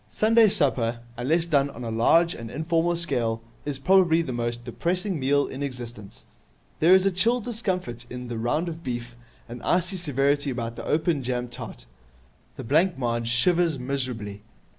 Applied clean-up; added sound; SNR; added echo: none; none; none; none.